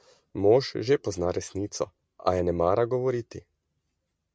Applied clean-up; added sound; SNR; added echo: none; none; none; none.